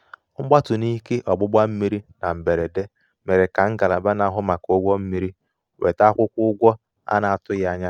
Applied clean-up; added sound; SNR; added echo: none; none; none; none.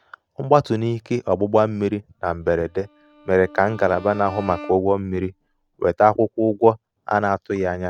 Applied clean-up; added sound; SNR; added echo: none; Bowed string instrument; 19 dB; none.